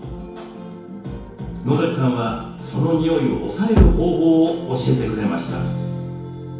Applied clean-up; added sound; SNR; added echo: none; Bass drum; -4 dB; reverberation time 2.2 s.